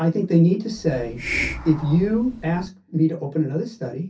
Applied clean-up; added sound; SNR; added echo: none; Hiss; 9 dB; reverberation time 0.3 s.